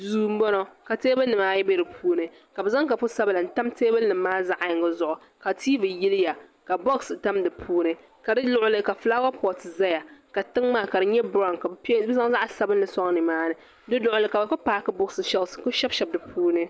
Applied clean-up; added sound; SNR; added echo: none; none; none; none.